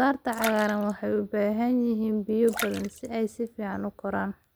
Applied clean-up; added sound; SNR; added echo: none; Splash, splatter; 14 dB; none.